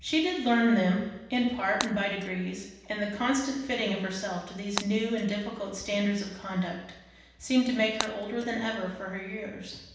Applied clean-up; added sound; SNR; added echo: none; Shatter; 13 dB; reverberation time 0.9 s.